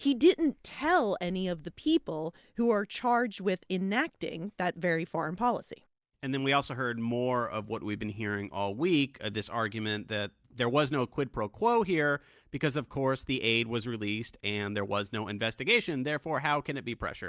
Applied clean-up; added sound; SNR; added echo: none; none; none; none.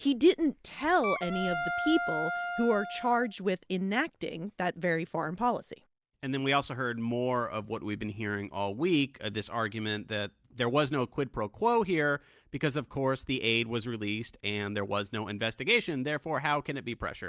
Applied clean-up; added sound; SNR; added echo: none; Wind instrument, woodwind instrument; 5 dB; none.